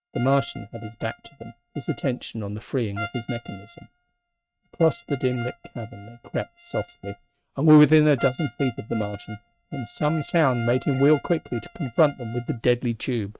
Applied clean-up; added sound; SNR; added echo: neural mask model RNNoise.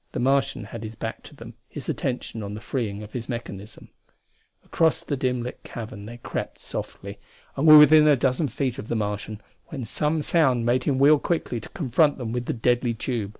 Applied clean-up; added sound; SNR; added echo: none; none; none; none.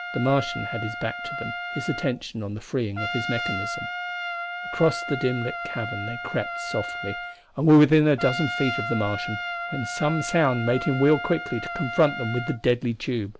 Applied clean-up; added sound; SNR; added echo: none; Trumpet; 7 dB; none.